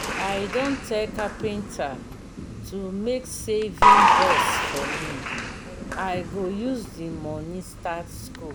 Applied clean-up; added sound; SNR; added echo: none; Applause / Crowd; -5 dB; none.